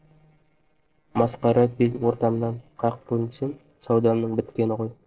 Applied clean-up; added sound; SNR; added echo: neural separator model SepFormer DNS4.